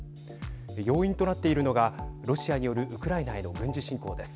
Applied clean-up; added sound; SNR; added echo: none; none; none; none.